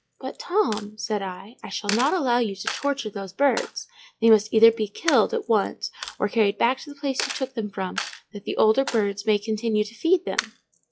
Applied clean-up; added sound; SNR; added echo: classical method log-MMSE.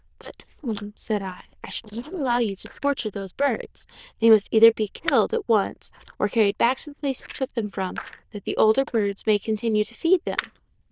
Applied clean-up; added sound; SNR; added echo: neural diffusion model UNIVERSE++.